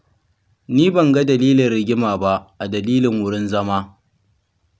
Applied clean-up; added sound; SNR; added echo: none; none; none; none.